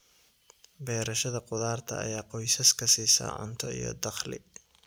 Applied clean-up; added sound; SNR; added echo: none; none; none; none.